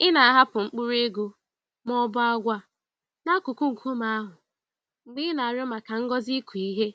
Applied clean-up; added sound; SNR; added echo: none; none; none; none.